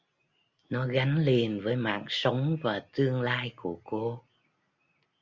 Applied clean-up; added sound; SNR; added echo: none; none; none; none.